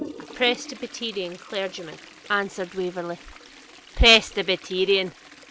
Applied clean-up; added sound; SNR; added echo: none; Toilet flush; 18 dB; none.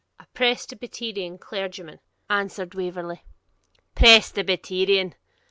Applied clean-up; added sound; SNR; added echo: none; none; none; none.